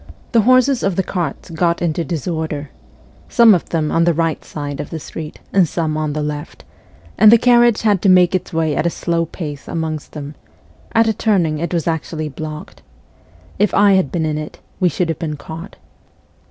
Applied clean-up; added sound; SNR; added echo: none; none; none; none.